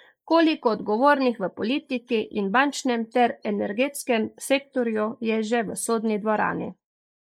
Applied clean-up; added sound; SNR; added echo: neural mask model Resemble Enhance denoiser.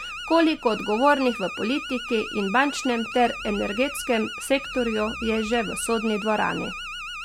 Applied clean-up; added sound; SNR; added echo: none; Alarm; 10 dB; none.